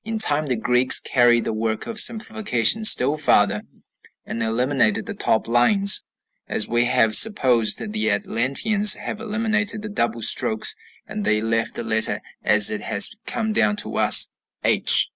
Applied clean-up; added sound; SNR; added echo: none; none; none; none.